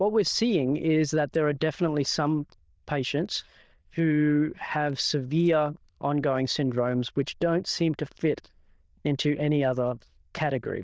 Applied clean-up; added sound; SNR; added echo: neural diffusion model UNIVERSE++.